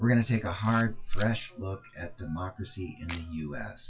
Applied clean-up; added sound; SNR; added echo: classical method WPE with log-MMSE.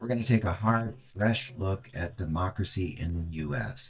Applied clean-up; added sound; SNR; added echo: neural mask model DeepFilterNet 3.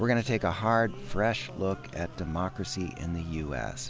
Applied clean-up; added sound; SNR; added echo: none; none; none; none.